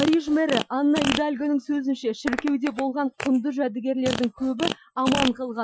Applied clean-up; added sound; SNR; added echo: classical method Wiener filter.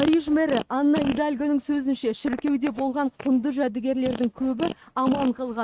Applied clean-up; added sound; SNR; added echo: neural mask model RNNoise.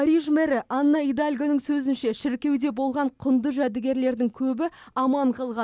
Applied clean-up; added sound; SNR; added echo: none; none; none; none.